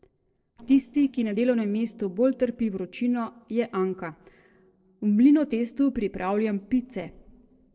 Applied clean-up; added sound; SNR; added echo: neural separator model SepFormer DNS4.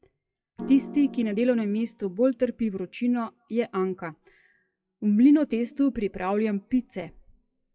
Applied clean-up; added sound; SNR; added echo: classical method WPE with log-MMSE.